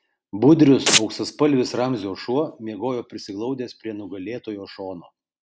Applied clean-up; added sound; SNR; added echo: none; Domestic sounds, home sounds; 0 dB; none.